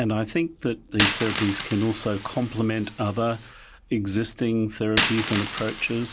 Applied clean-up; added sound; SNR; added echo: none; Coin (dropping); 3 dB; none.